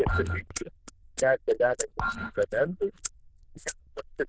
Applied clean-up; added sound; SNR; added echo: neural diffusion model UNIVERSE++.